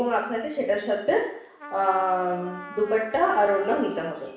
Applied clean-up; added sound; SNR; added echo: none; Trumpet; 17 dB; reverberation time 0.7 s.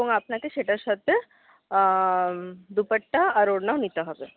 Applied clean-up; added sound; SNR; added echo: none; none; none; none.